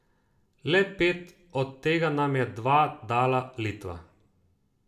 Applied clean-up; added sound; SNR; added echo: none; none; none; reverberation time 0.4 s.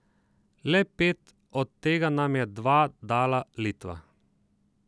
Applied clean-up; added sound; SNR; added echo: none; none; none; none.